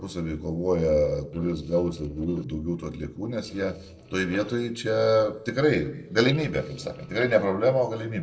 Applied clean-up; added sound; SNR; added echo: neural separator model SepFormer DNS4.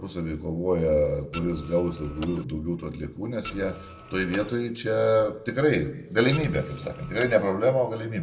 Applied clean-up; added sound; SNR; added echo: none; Printer; 14 dB; reverberation time 0.8 s.